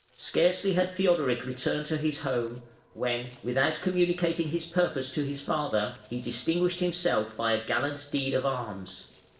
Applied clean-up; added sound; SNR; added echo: neural separator model SepFormer DNS4.